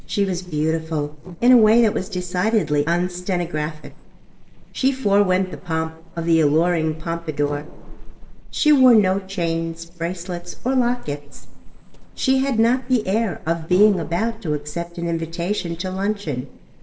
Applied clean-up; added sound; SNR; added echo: neural separator model SepFormer DNS4.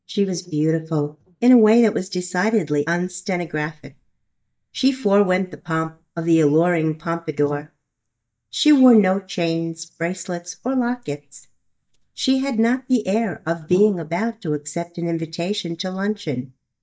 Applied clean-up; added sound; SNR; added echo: neural mask model DeepFilterNet 3.